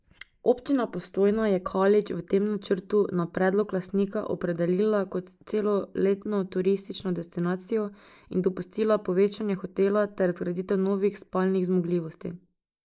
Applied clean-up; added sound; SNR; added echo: neural mask model Resemble Enhance denoiser.